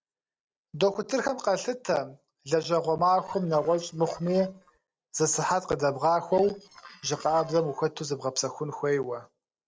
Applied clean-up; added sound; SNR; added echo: neural separator model SepFormer DNS4.